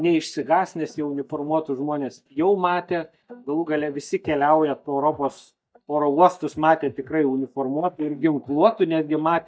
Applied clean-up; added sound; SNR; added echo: neural mask model DeepFilterNet 3.